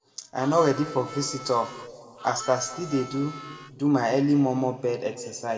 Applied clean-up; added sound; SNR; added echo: none; Harmonica; 15 dB; reverberation time 1.5 s.